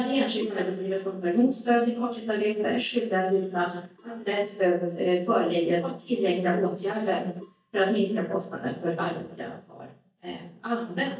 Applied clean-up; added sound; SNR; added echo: neural mask model DeepFilterNet 3.